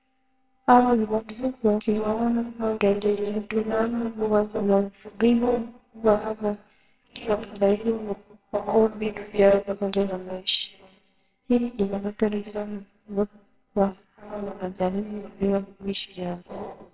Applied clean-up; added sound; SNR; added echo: neural separator model SepFormer WHAMR!.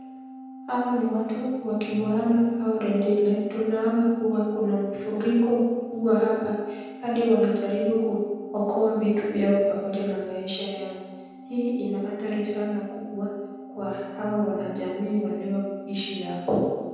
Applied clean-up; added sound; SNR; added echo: none; Organ; 16 dB; reverberation time 1.2 s.